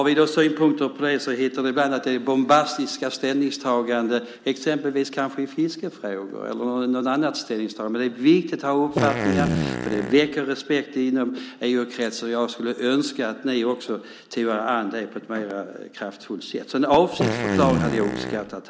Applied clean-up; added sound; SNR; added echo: none; Fart; 1 dB; none.